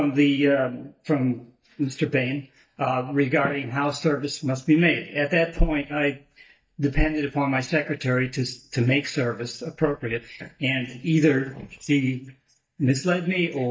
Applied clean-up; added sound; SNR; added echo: neural mask model DeepFilterNet 3.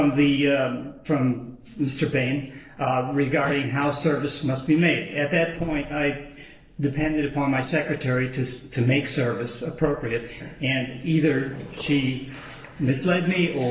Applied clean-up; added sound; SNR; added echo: neural separator model SepFormer DNS4.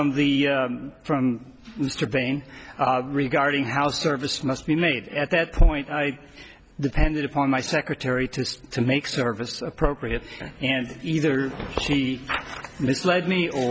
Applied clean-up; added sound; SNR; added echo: none; none; none; none.